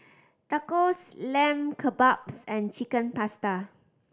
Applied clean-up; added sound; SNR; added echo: none; none; none; none.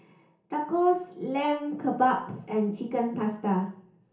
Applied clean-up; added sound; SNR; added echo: none; none; none; reverberation time 0.7 s.